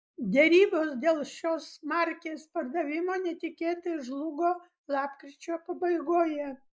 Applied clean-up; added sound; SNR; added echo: neural mask model Resemble Enhance denoiser.